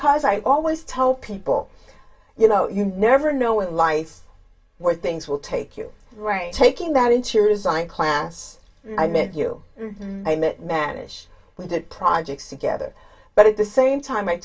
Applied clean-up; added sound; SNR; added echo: none; none; none; reverberation time 0.1 s.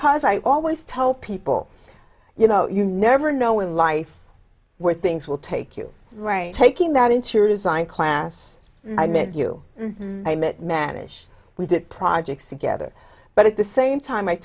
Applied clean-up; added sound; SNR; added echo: none; none; none; none.